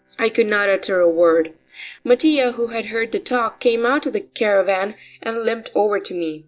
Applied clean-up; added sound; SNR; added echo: neural separator model SepFormer DNS4.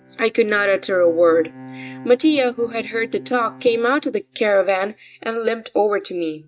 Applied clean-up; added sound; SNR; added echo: neural mask model RNNoise.